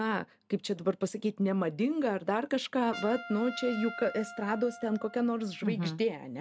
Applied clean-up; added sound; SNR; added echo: none; Trumpet; 17 dB; none.